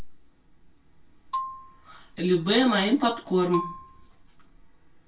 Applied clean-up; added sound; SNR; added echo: none; Marimba, xylophone; 10 dB; reverberation time 0.2 s.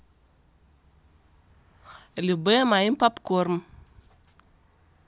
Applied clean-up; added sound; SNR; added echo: none; none; none; none.